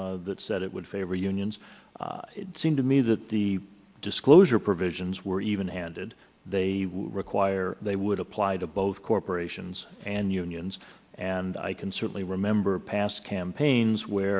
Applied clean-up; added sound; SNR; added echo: none; none; none; none.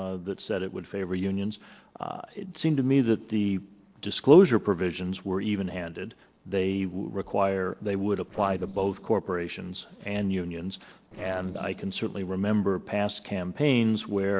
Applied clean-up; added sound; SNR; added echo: neural separator model SepFormer DNS4.